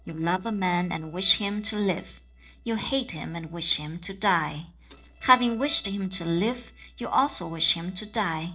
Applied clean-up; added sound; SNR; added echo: neural separator model SepFormer DNS4.